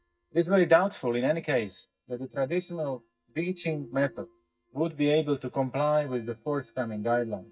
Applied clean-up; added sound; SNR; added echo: neural mask model DeepFilterNet 3.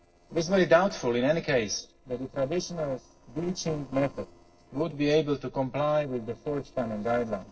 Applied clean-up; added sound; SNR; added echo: neural separator model SepFormer DNS4.